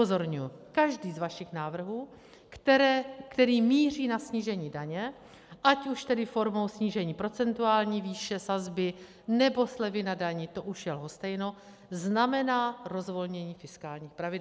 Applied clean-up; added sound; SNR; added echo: none; none; none; none.